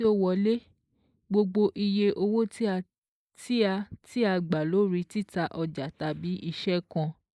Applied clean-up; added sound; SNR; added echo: neural mask model Resemble Enhance denoiser.